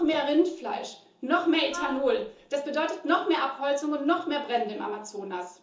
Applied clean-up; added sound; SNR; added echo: neural separator model SepFormer DNS4.